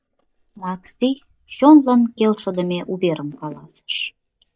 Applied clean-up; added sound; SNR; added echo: neural mask model DeepFilterNet 3.